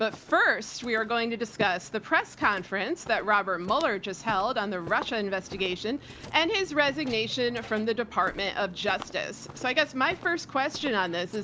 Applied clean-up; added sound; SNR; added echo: none; Walk, footsteps; 16 dB; none.